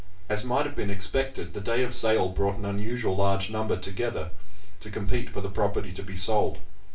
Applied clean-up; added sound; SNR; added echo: none; none; none; reverberation time 0.3 s.